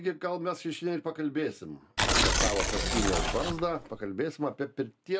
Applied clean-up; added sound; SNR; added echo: none; Tearing; -4 dB; none.